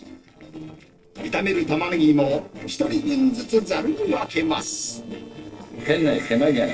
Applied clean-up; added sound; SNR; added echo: neural separator model SepFormer DNS4.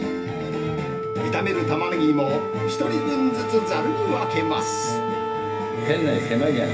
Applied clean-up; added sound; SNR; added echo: none; Wind instrument, woodwind instrument; 3 dB; reverberation time 0.3 s.